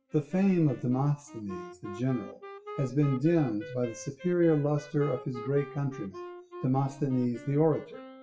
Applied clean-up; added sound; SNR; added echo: classical method WPE with log-MMSE.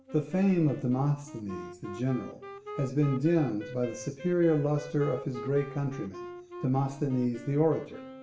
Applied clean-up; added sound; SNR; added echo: none; Wind instrument, woodwind instrument; 14 dB; reverberation time 0.6 s.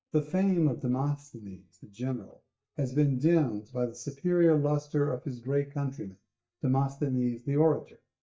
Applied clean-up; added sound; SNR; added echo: neural mask model DeepFilterNet 3.